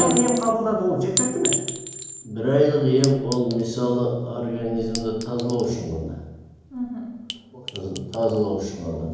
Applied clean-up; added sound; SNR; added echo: none; Chink, clink; 8 dB; reverberation time 1.0 s.